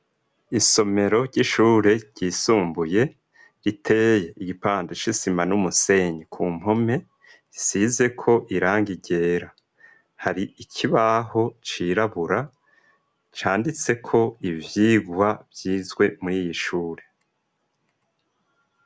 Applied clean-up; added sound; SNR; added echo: none; none; none; none.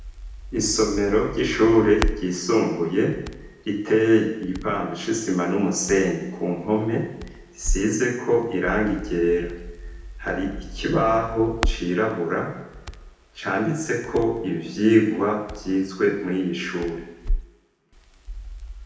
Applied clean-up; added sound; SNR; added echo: none; Crackle; 10 dB; reverberation time 0.9 s.